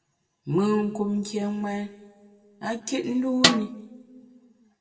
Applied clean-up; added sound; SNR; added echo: none; Snare drum; -3 dB; reverberation time 1.2 s.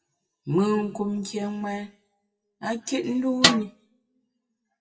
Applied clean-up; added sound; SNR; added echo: classical method WPE with log-MMSE.